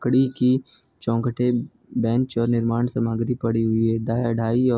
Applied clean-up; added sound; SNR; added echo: none; none; none; none.